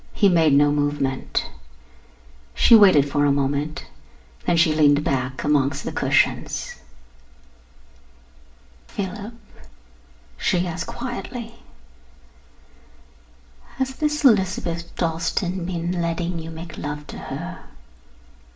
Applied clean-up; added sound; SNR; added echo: none; none; none; reverberation time 0.4 s.